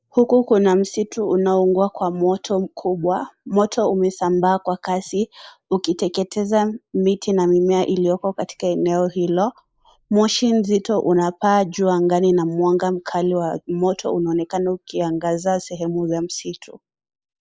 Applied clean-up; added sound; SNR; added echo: neural mask model Resemble Enhance denoiser.